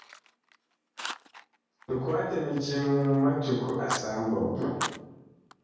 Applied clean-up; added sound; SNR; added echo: none; Fire; 12 dB; reverberation time 1.3 s.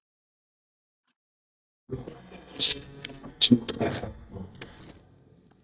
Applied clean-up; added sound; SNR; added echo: neural mask model DeepFilterNet 3.